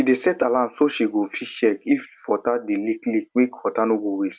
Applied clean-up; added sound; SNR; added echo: none; none; none; none.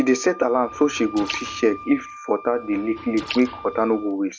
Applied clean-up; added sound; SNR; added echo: none; Wind instrument, woodwind instrument + Liquid; 14 dB; none.